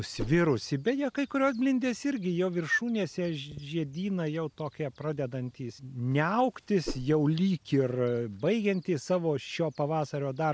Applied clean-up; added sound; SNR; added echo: none; Whoosh, swoosh, swish; 8 dB; none.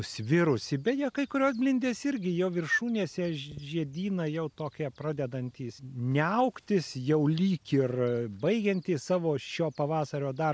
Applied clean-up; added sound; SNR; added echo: none; none; none; none.